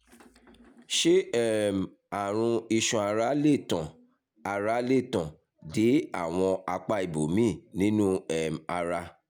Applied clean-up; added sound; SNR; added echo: none; none; none; none.